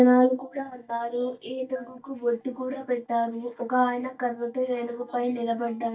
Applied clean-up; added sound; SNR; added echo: neural mask model DeepFilterNet 3.